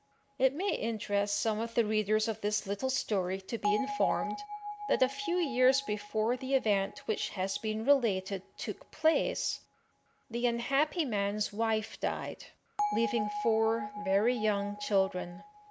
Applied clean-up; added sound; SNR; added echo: none; Bell; 11 dB; none.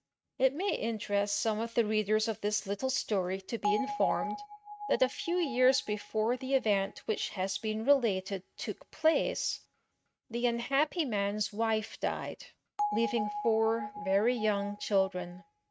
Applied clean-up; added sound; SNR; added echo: neural mask model RNNoise.